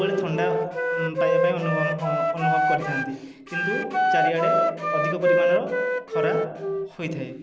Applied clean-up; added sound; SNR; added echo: none; Wind instrument, woodwind instrument; -4 dB; none.